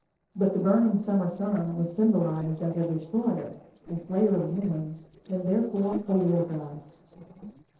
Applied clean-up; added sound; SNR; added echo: neural separator model SepFormer DNS4.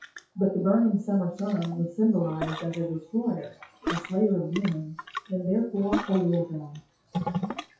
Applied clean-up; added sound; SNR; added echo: classical method WPE with log-MMSE.